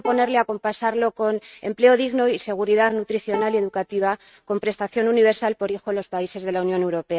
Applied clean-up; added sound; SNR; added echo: neural mask model RNNoise.